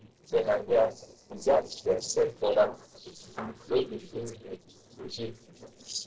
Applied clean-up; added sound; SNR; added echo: neural separator model SepFormer DNS4.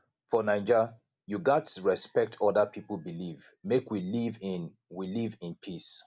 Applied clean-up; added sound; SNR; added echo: none; none; none; none.